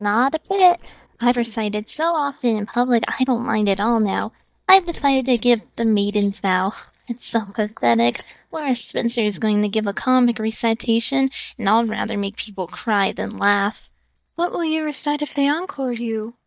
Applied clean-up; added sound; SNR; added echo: neural mask model DeepFilterNet 3.